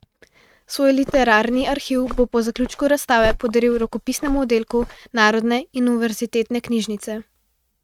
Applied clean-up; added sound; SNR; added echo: neural mask model RNNoise.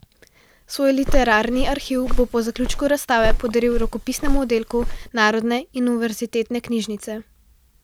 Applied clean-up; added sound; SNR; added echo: none; Walk, footsteps; 0 dB; none.